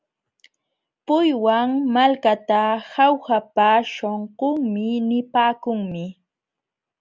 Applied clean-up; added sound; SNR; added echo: none; none; none; none.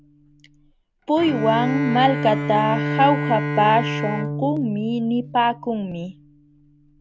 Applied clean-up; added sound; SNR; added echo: none; Bowed string instrument; 5 dB; none.